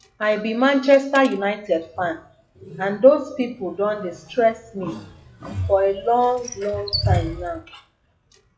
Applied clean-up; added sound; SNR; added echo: classical method WPE with log-MMSE.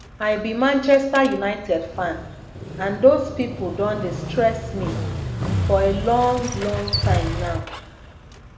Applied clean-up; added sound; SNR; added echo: none; Motorcycle; 6 dB; reverberation time 0.9 s.